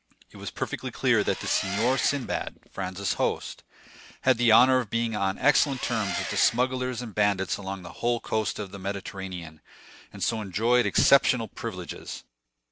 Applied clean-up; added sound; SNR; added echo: none; Engine; 8 dB; none.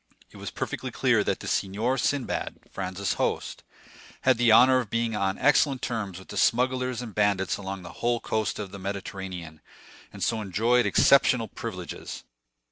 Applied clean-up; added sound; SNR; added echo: none; none; none; none.